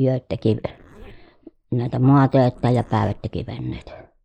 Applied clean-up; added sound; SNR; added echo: neural mask model Resemble Enhance denoiser.